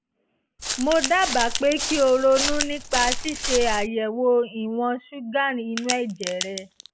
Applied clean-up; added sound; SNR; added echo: none; Crack + Walk, footsteps; 4 dB; none.